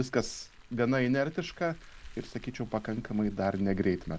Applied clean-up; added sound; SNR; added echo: none; Car; 16 dB; none.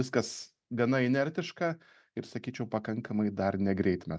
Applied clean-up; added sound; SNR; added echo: none; none; none; none.